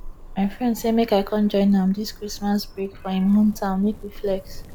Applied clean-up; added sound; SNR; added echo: none; Zipper (clothing); 15 dB; none.